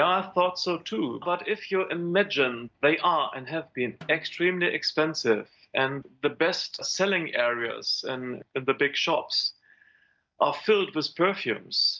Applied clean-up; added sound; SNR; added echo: neural mask model DeepFilterNet 3.